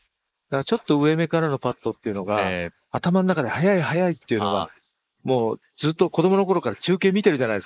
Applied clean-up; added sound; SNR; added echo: neural mask model Resemble Enhance denoiser.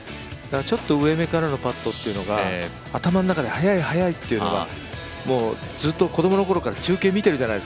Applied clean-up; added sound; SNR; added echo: none; none; none; none.